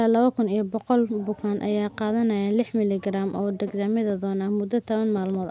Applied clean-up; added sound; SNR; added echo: none; none; none; none.